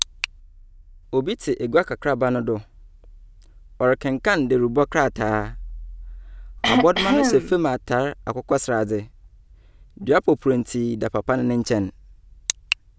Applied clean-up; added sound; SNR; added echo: none; Cough; -2 dB; none.